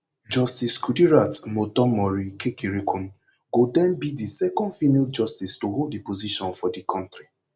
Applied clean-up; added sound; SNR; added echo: none; none; none; none.